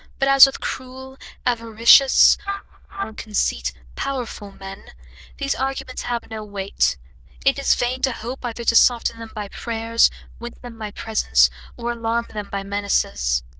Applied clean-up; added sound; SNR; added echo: neural diffusion model UNIVERSE++.